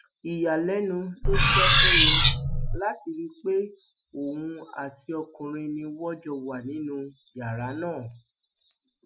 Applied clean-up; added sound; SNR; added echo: classical method Wiener filter.